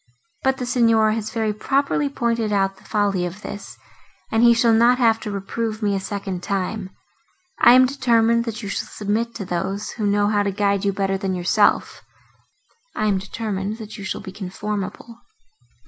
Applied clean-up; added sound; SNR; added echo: none; none; none; none.